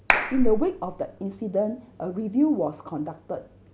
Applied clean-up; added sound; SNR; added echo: none; Clapping; -3 dB; none.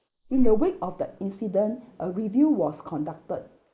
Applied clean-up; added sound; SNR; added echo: neural mask model Resemble Enhance denoiser.